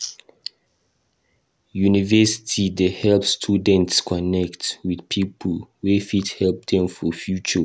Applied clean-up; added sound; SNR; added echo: none; none; none; none.